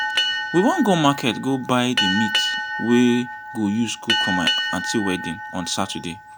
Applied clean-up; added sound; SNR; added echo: none; Boat, Water vehicle; 4 dB; none.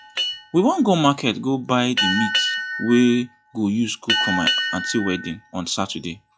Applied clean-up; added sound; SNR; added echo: classical method log-MMSE.